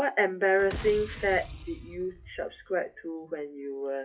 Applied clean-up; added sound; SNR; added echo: classical method WPE with log-MMSE.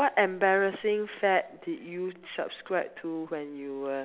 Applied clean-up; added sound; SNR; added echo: none; none; none; none.